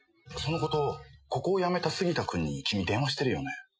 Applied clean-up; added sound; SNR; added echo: classical method Wiener filter.